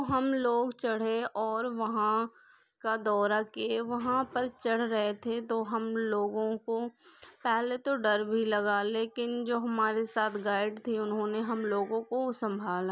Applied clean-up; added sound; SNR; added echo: none; none; none; none.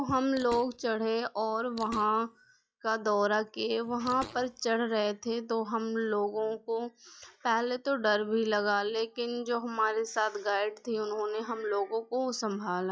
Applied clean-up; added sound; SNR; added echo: classical method log-MMSE.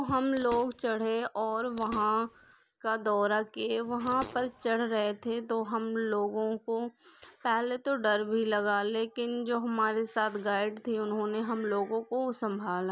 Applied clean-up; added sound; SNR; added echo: none; Fart; 17 dB; none.